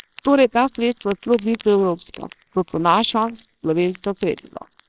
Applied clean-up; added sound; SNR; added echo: neural separator model SepFormer WHAMR!.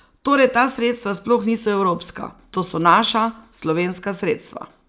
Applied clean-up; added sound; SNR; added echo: none; none; none; none.